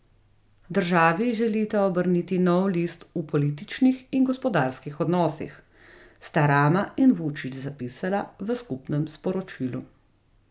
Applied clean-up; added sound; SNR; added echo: none; none; none; none.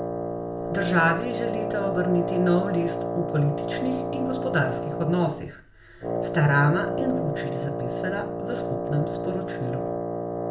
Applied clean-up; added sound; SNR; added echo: none; Wind instrument, woodwind instrument; 2 dB; reverberation time 0.4 s.